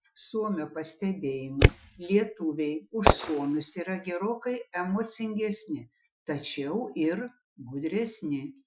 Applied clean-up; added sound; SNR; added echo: classical method Wiener filter.